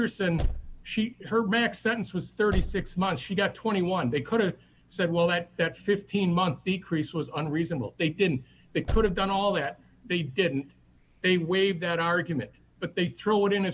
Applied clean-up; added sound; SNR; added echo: none; Slam / Car; 5 dB; none.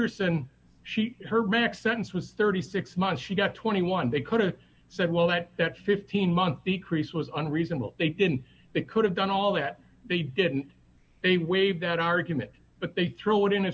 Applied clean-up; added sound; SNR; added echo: none; none; none; none.